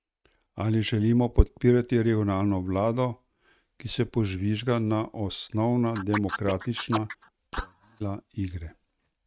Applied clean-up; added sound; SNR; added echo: neural mask model RNNoise.